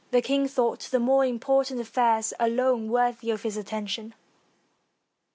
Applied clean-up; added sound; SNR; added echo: none; none; none; none.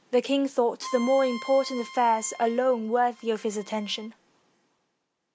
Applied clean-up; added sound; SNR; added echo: none; Bowed string instrument; 16 dB; none.